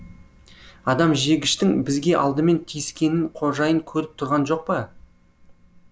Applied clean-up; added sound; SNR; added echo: none; none; none; none.